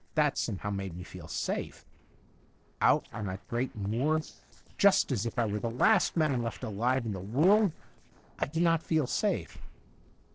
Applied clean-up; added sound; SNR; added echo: neural separator model SepFormer DNS4.